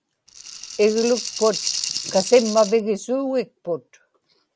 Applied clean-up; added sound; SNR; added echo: none; Rattle (instrument); 7 dB; none.